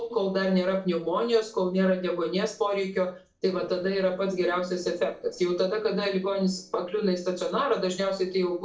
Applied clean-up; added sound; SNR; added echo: neural separator model SepFormer DNS4.